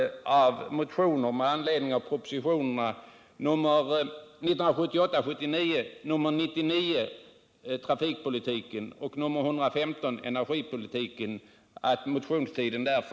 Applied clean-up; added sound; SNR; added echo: none; none; none; none.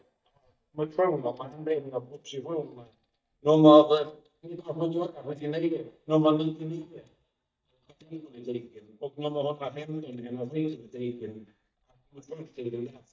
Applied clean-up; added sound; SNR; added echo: neural mask model DeepFilterNet 3.